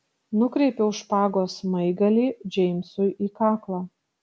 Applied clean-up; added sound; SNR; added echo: none; none; none; none.